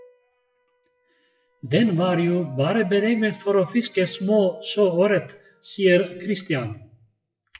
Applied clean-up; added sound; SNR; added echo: classical method WPE with log-MMSE.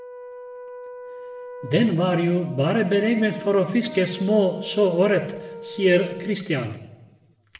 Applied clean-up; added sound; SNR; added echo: none; Brass instrument; 16 dB; reverberation time 0.8 s.